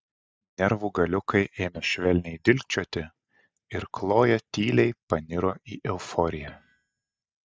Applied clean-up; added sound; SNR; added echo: neural mask model DeepFilterNet 3.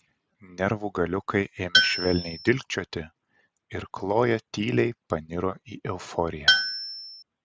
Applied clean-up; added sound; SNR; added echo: none; Tools; -4 dB; none.